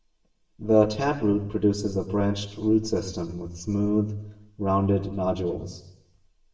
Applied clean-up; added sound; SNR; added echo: none; none; none; reverberation time 0.7 s.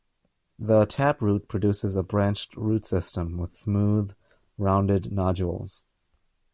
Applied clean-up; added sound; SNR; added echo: none; none; none; none.